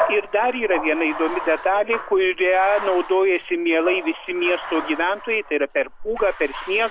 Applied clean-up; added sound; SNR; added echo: none; Bathtub (filling or washing); 10 dB; none.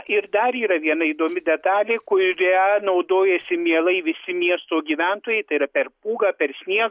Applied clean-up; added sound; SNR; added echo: none; none; none; none.